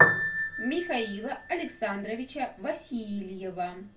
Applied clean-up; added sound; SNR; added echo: none; Piano; -2 dB; reverberation time 0.2 s.